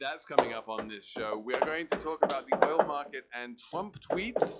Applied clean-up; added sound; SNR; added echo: classical method log-MMSE.